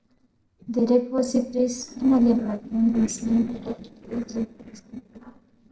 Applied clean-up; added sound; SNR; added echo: neural separator model SepFormer DNS4.